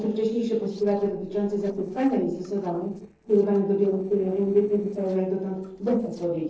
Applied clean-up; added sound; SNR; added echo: neural separator model SepFormer DNS4.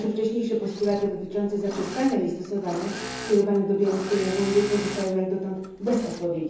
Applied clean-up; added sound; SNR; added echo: none; Engine / Mechanisms; 13 dB; reverberation time 0.9 s.